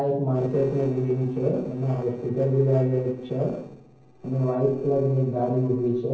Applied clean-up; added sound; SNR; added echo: neural separator model SepFormer DNS4.